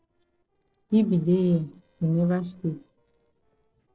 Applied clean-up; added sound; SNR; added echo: neural separator model SepFormer DNS4.